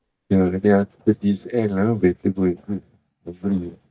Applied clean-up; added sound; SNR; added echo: neural mask model DeepFilterNet 3.